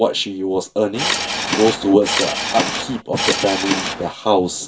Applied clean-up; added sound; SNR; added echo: none; Subway, metro, underground / Engine; 2 dB; reverberation time 0.2 s.